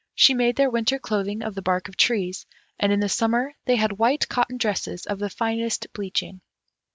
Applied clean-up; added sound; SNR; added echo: none; none; none; none.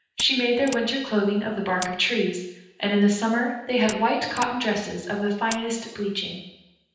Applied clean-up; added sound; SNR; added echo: none; Mechanisms; 16 dB; reverberation time 0.9 s.